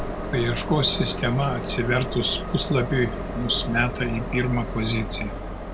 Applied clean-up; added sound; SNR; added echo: none; Train; 5 dB; none.